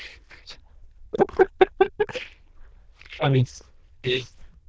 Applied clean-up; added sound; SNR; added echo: neural diffusion model UNIVERSE++.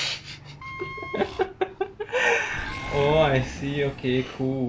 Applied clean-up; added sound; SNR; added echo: none; Wind instrument, woodwind instrument + Animal; 11 dB; none.